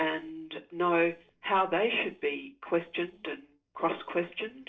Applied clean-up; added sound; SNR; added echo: neural separator model SepFormer DNS4.